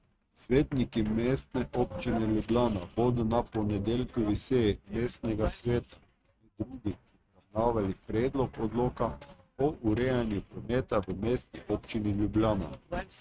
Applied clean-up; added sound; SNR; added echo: neural mask model RNNoise.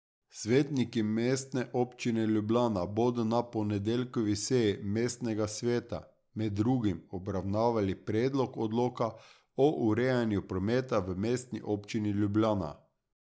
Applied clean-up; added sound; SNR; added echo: none; none; none; none.